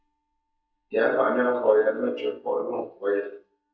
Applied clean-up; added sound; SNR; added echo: neural mask model DeepFilterNet 3.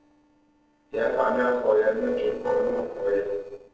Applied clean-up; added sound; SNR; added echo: neural separator model SepFormer DNS4.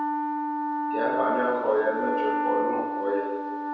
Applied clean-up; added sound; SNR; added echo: none; Wind instrument, woodwind instrument; 0 dB; reverberation time 1.1 s.